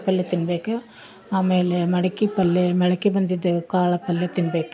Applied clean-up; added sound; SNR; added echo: none; none; none; none.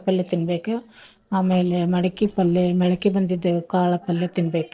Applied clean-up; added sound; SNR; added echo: neural separator model SepFormer DNS4.